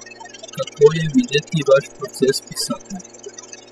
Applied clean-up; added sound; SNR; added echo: classical method spectral subtraction.